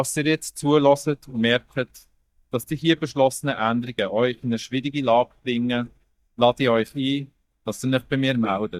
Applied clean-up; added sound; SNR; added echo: neural mask model DeepFilterNet 3.